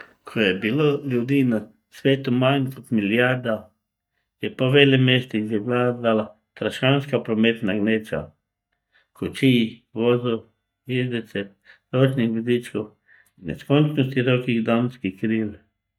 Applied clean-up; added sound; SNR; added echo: neural mask model DeepFilterNet 3.